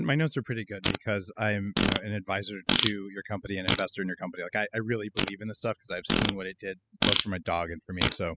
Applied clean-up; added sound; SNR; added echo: classical method spectral subtraction.